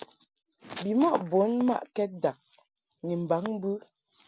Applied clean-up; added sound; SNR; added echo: none; none; none; none.